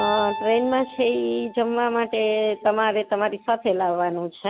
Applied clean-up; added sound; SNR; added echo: none; Keyboard (musical); 13 dB; none.